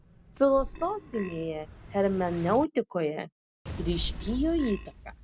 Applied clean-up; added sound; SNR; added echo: none; Explosion + Burping, eructation; 11 dB; none.